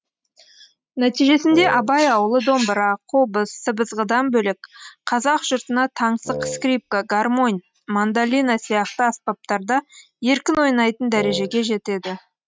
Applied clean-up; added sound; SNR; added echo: neural mask model RNNoise.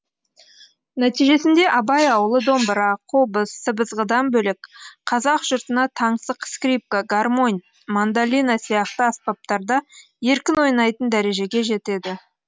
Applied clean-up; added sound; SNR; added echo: none; none; none; none.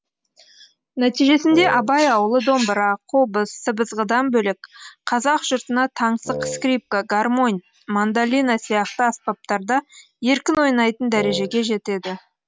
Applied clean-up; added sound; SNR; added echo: none; Wind instrument, woodwind instrument; 9 dB; none.